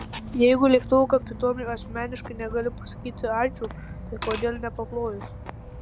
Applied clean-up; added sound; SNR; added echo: none; Insect / Frog + Glass / Liquid; 12 dB; none.